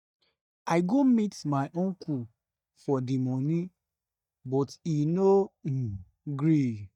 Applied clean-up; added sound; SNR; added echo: neural mask model DeepFilterNet 3.